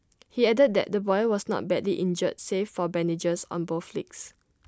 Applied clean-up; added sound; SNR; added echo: none; none; none; none.